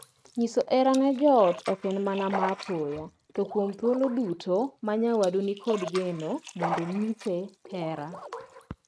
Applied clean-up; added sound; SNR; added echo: neural mask model RNNoise.